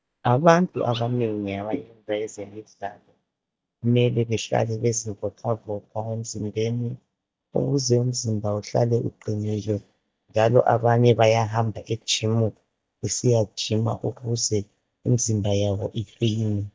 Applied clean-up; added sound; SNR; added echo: neural mask model DeepFilterNet 3.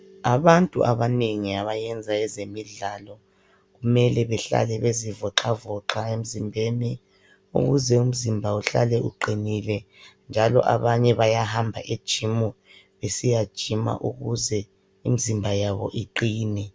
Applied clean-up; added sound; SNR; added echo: none; none; none; none.